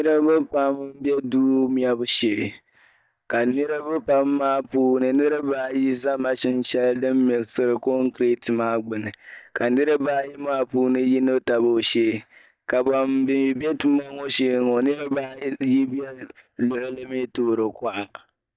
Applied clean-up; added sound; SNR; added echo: neural mask model DeepFilterNet 3.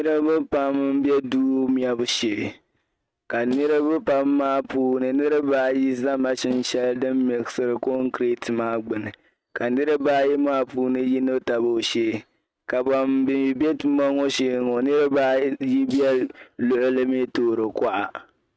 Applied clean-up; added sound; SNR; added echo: neural mask model RNNoise.